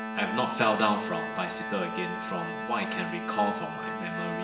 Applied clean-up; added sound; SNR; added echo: none; Organ; 4 dB; reverberation time 1.1 s.